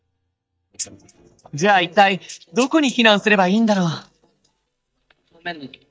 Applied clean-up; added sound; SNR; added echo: neural mask model DeepFilterNet 3.